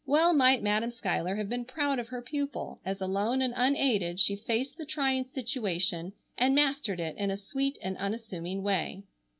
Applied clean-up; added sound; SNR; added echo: none; none; none; none.